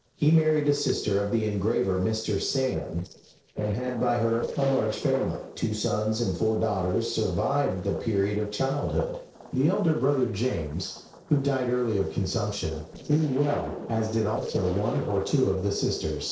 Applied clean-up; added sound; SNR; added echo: neural separator model SepFormer DNS4.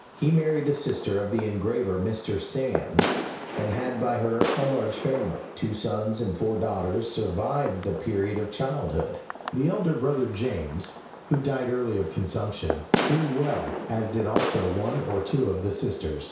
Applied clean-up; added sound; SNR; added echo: none; Fireworks; 7 dB; reverberation time 0.6 s.